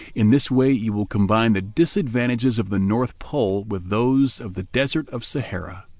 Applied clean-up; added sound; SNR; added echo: none; none; none; none.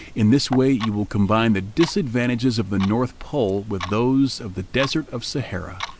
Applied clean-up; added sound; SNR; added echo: none; Clock; 16 dB; none.